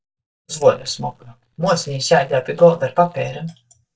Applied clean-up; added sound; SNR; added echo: neural mask model DeepFilterNet 3.